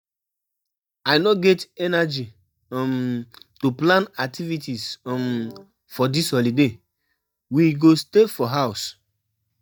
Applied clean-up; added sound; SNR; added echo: neural mask model DeepFilterNet 3.